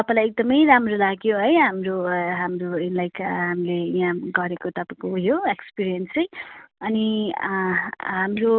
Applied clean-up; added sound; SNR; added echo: none; none; none; none.